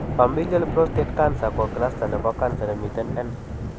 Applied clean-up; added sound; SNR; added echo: none; Thunder / Rain; 5 dB; none.